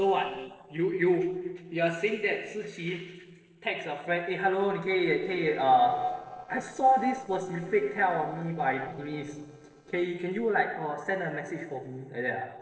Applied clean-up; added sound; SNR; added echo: neural separator model SepFormer DNS4.